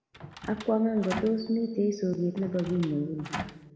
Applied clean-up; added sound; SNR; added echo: none; Door; 12 dB; reverberation time 1.8 s.